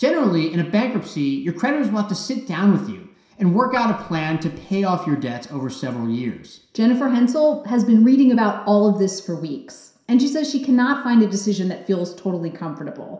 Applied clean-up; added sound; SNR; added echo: none; Raindrop / Drip; 20 dB; reverberation time 0.7 s.